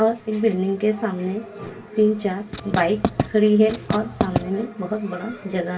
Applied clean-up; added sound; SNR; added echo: none; Writing; 3 dB; reverberation time 0.2 s.